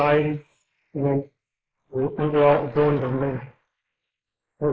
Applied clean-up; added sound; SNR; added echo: neural mask model Resemble Enhance denoiser.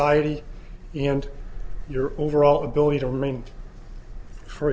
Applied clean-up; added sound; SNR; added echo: none; none; none; none.